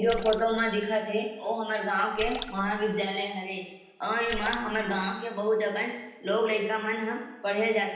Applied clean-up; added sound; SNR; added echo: none; Splash, splatter; 11 dB; reverberation time 0.9 s.